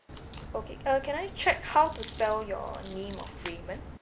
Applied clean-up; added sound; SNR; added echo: none; Crack; 11 dB; none.